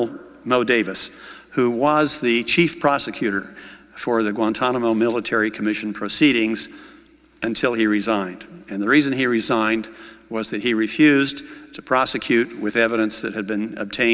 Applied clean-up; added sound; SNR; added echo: none; none; none; none.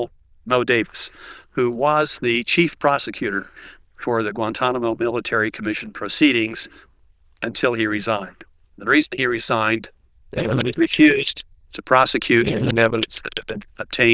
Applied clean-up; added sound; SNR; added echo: neural diffusion model UNIVERSE++.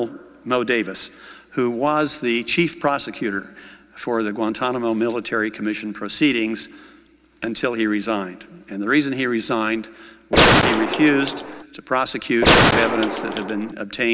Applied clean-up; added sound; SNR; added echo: none; Gunshot, gunfire; -5 dB; none.